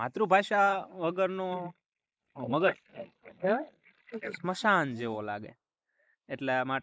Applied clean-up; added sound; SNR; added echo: neural mask model Resemble Enhance denoiser.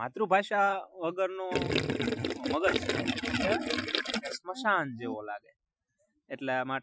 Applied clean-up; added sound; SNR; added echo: classical method Wiener filter.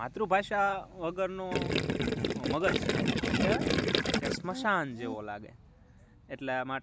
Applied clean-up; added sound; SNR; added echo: none; Gurgling; -4 dB; none.